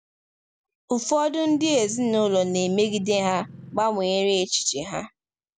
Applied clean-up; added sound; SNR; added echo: none; Engine; 18 dB; none.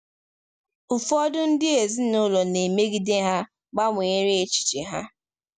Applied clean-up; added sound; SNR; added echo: none; none; none; none.